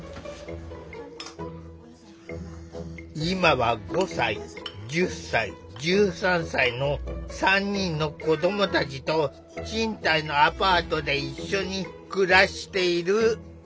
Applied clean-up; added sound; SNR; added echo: none; none; none; none.